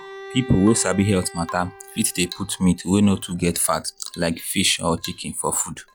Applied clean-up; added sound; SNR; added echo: none; Drip / Water tap, faucet / Rain + Bowed string instrument; 17 dB; none.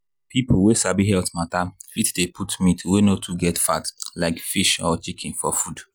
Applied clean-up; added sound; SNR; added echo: none; none; none; none.